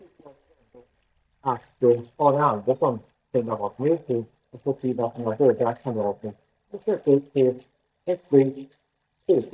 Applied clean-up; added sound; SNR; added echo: neural mask model DeepFilterNet 3.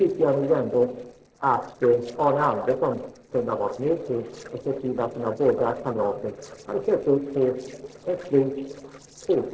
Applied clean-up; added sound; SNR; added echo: neural separator model SepFormer DNS4.